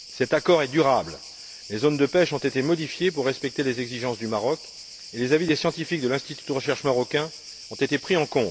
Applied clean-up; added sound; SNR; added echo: none; Cricket; 17 dB; none.